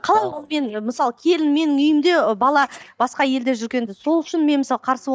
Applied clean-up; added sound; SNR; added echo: neural mask model DeepFilterNet 3.